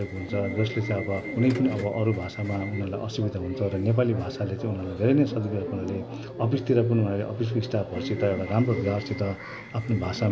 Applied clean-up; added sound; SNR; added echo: none; Subway, metro, underground / Alarm; 13 dB; none.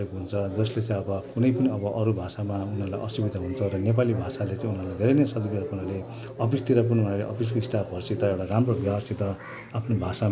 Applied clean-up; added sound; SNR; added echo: none; none; none; none.